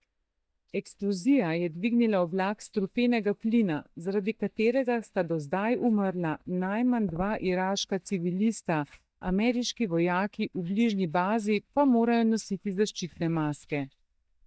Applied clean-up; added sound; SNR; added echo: neural mask model DeepFilterNet 3.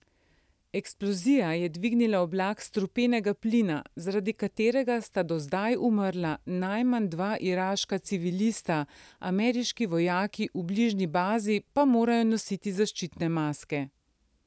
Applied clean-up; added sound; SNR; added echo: none; none; none; none.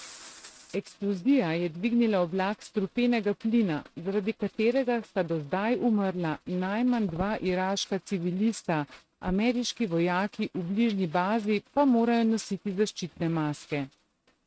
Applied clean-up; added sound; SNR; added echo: neural mask model RNNoise.